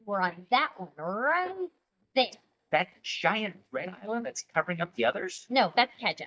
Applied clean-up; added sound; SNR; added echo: neural mask model DeepFilterNet 3.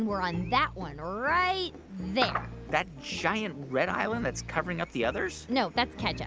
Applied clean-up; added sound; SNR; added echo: none; none; none; none.